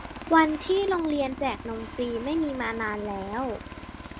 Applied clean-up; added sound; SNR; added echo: none; Aircraft; 12 dB; none.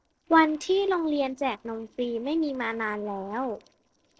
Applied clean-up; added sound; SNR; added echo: neural separator model SepFormer DNS4.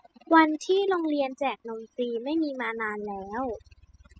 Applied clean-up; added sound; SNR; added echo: classical method spectral subtraction.